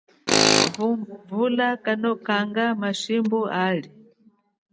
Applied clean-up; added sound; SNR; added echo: none; Tools; 1 dB; none.